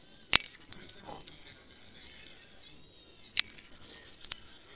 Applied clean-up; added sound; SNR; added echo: neural separator model SepFormer WHAMR!.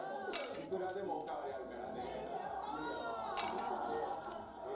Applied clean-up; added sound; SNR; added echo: none; Glass; 13 dB; reverberation time 2.8 s.